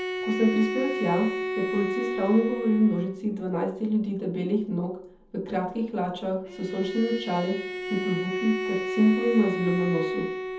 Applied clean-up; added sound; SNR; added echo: none; Bowed string instrument; 6 dB; reverberation time 0.6 s.